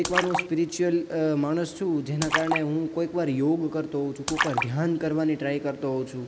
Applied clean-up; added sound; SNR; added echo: none; Splash, splatter; 7 dB; none.